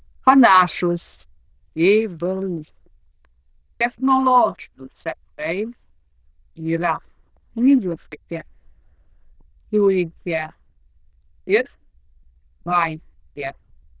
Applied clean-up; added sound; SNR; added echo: neural diffusion model UNIVERSE++.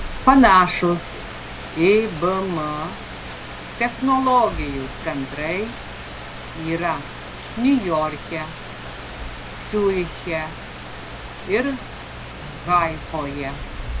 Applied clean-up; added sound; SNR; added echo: none; Rain; 10 dB; none.